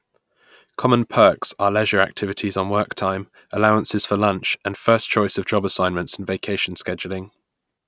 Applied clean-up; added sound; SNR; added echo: none; none; none; none.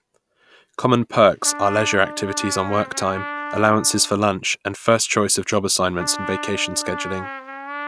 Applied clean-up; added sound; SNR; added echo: none; Trumpet; 12 dB; none.